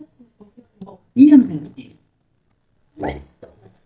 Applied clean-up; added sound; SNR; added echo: neural mask model DeepFilterNet 3.